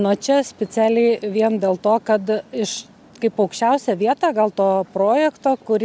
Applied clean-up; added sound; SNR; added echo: none; none; none; none.